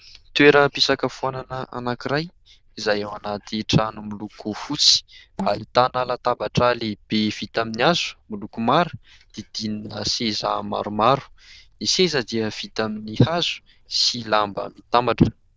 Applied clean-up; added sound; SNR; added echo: neural diffusion model UNIVERSE++.